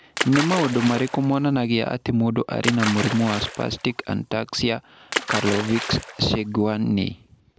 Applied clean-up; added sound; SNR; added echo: none; Splash, splatter; 8 dB; none.